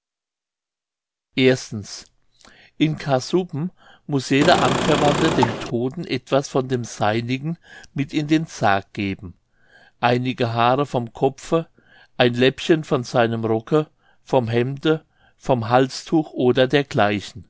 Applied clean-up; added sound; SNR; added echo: none; Engine / Car; 0 dB; none.